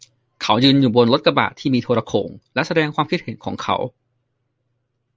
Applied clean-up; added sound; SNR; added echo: none; none; none; none.